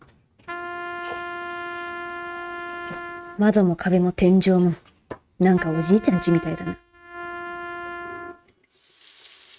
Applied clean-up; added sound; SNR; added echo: neural mask model RNNoise.